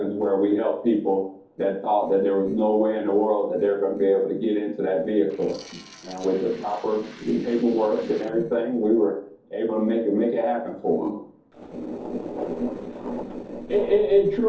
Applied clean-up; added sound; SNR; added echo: neural separator model SepFormer DNS4.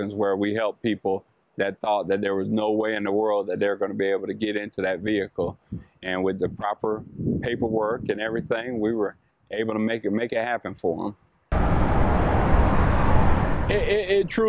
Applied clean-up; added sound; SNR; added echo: none; none; none; none.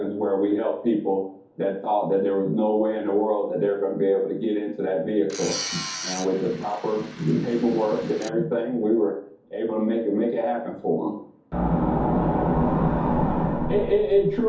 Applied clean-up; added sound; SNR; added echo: none; Tools; 12 dB; reverberation time 0.6 s.